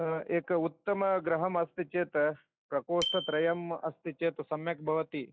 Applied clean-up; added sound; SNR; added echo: classical method log-MMSE.